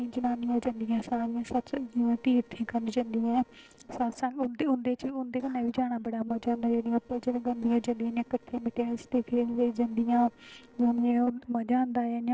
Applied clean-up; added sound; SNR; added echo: neural separator model SepFormer DNS4.